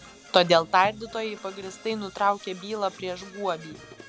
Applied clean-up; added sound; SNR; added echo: none; Brass instrument / Percussion; 19 dB; none.